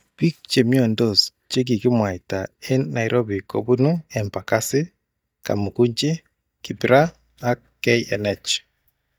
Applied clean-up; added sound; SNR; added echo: neural mask model DeepFilterNet 3.